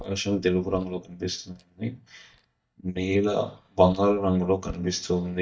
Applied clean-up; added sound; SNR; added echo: neural mask model DeepFilterNet 3.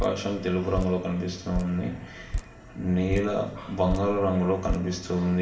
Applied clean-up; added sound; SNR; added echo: none; Drip; 9 dB; reverberation time 0.9 s.